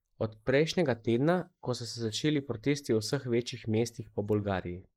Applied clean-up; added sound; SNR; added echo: neural mask model Resemble Enhance denoiser.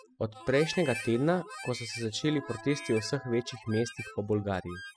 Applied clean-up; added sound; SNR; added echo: classical method spectral subtraction.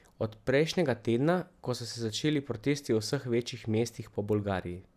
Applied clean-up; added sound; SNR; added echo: none; none; none; none.